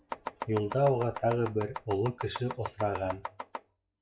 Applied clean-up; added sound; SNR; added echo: classical method WPE with log-MMSE.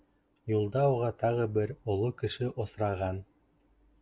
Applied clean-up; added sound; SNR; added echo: none; none; none; none.